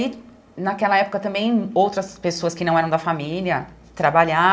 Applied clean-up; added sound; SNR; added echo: none; none; none; reverberation time 0.4 s.